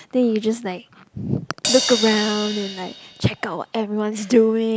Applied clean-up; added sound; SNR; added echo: none; Crash cymbal; 7 dB; none.